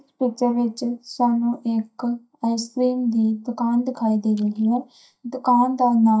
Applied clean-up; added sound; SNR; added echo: neural mask model DeepFilterNet 3.